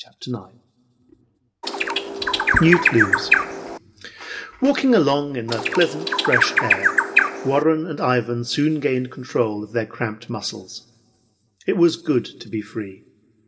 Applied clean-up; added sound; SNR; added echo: none; Bird; -3 dB; reverberation time 1.0 s.